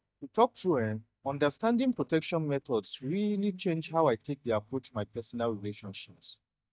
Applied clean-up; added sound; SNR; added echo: neural mask model DeepFilterNet 3.